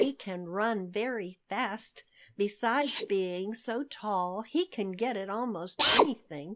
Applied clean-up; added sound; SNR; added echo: neural mask model Resemble Enhance denoiser.